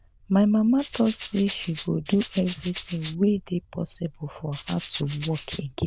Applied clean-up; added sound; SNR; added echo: neural diffusion model UNIVERSE++.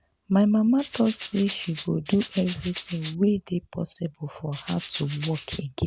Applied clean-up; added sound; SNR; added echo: none; Rattle (instrument); -2 dB; none.